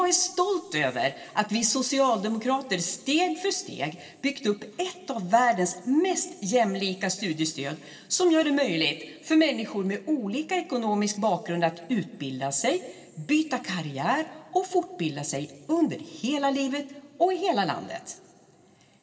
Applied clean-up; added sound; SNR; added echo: none; none; none; reverberation time 2.7 s.